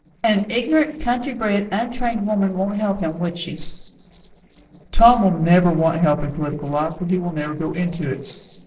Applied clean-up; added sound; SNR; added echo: neural separator model SepFormer DNS4.